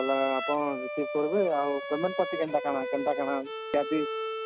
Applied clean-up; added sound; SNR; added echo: none; Bowed string instrument; 6 dB; none.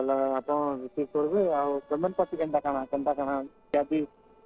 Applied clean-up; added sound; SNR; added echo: neural separator model SepFormer DNS4.